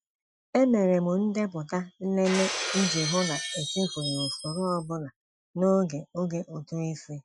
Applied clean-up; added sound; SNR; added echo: classical method Wiener filter.